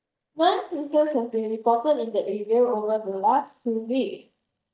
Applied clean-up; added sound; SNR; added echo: neural mask model DeepFilterNet 3.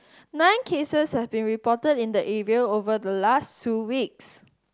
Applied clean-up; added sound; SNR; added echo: none; none; none; none.